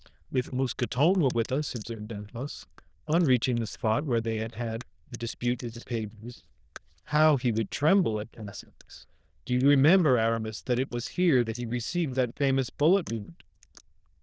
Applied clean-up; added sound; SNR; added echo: neural diffusion model UNIVERSE++.